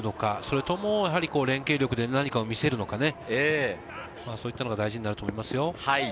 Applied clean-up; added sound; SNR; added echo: none; none; none; none.